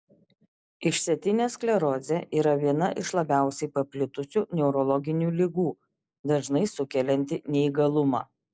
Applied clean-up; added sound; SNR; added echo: none; none; none; none.